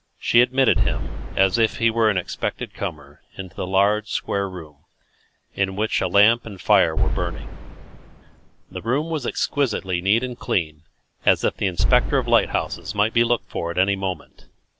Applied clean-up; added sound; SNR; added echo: none; Boom; 1 dB; none.